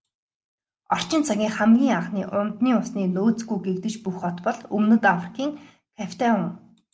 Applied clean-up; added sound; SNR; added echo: none; none; none; none.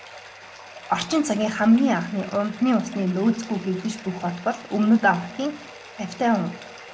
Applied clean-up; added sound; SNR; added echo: none; Bathtub (filling or washing); 18 dB; none.